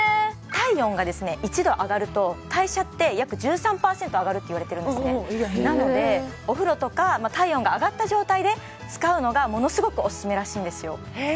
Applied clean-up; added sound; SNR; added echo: none; none; none; none.